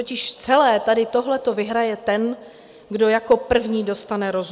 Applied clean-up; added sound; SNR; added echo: none; none; none; none.